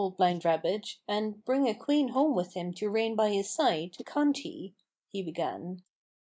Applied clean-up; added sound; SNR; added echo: neural mask model Resemble Enhance denoiser.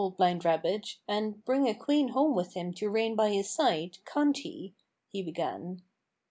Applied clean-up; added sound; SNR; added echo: none; none; none; none.